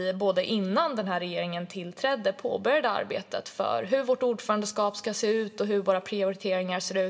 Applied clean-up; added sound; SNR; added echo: none; none; none; reverberation time 0.9 s.